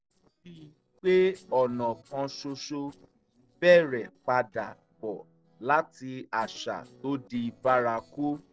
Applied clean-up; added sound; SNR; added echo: neural separator model SepFormer DNS4.